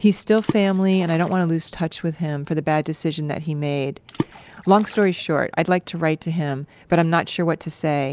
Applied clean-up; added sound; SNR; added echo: none; Water / Splash, splatter; 12 dB; none.